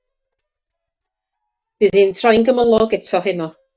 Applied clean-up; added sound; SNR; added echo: neural mask model DeepFilterNet 3.